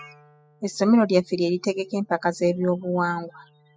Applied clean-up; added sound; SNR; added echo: classical method spectral subtraction.